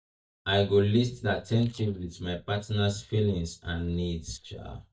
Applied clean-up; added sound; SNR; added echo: neural mask model DeepFilterNet 3.